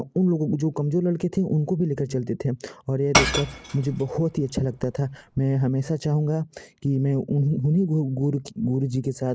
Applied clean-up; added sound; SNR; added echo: none; Shatter / Crushing; 5 dB; none.